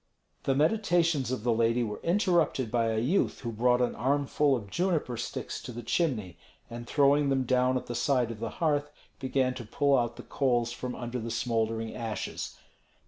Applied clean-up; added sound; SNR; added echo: none; none; none; none.